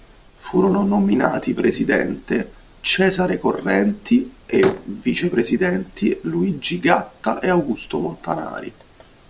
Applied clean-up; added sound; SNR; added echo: none; Slam; 14 dB; none.